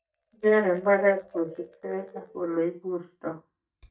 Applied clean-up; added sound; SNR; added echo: neural mask model DeepFilterNet 3.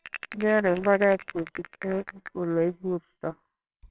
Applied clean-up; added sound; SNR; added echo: neural separator model SepFormer WHAMR!.